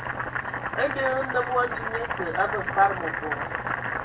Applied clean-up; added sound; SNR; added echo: none; Boiling; 2 dB; reverberation time 0.3 s.